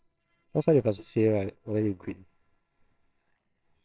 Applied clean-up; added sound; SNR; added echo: neural separator model SepFormer WHAMR!.